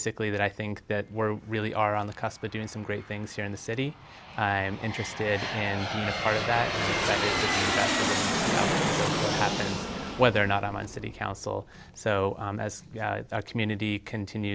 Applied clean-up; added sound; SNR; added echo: none; Aircraft; 2 dB; none.